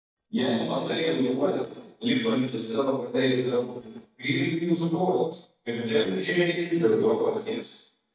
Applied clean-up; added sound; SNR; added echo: neural mask model DeepFilterNet 3.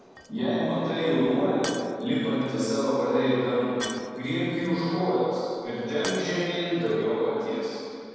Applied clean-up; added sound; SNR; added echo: none; Shatter; 18 dB; reverberation time 2.1 s.